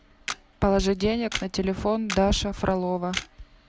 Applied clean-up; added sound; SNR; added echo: none; Camera; 13 dB; none.